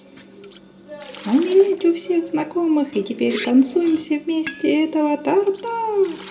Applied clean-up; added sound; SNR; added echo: none; Liquid; 19 dB; reverberation time 0.9 s.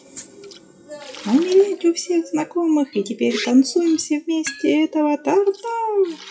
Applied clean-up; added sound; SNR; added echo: classical method WPE with log-MMSE.